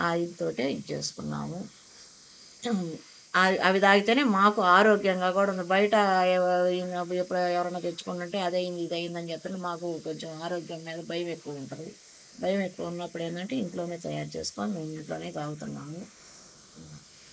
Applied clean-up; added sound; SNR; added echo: neural mask model Resemble Enhance denoiser.